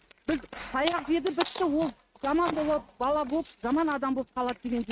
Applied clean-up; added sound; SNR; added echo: neural mask model RNNoise.